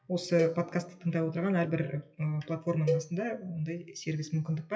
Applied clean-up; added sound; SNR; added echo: classical method WPE with log-MMSE.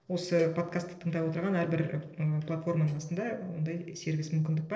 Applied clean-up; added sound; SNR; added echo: neural separator model SepFormer DNS4.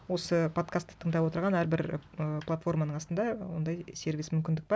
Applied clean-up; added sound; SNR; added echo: none; none; none; none.